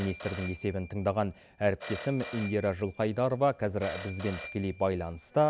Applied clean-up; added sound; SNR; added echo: none; Telephone; 15 dB; none.